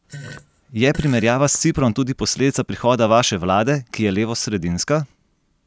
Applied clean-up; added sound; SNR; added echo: none; Fart; 20 dB; none.